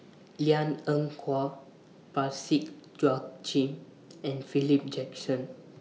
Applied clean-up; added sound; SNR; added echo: none; none; none; none.